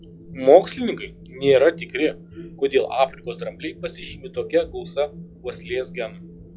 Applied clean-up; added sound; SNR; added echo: classical method log-MMSE.